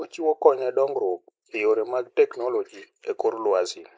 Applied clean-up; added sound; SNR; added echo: neural mask model Resemble Enhance denoiser.